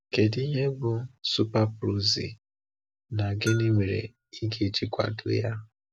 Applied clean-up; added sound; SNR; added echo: none; Bell; 17 dB; none.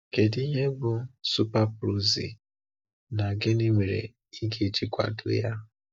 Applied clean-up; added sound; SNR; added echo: neural mask model DeepFilterNet 3.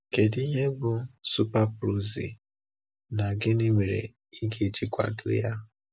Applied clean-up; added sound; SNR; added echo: none; none; none; none.